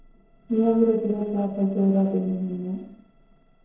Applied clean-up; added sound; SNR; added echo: neural separator model SepFormer DNS4.